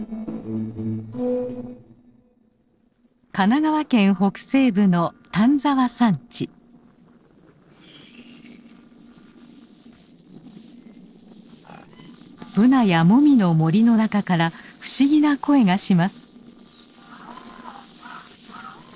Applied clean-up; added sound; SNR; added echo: neural separator model SepFormer DNS4.